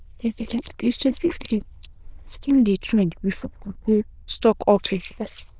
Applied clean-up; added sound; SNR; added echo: neural diffusion model UNIVERSE++.